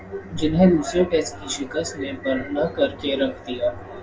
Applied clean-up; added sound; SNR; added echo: none; none; none; reverberation time 0.1 s.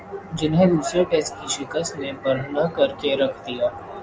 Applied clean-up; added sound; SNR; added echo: none; none; none; none.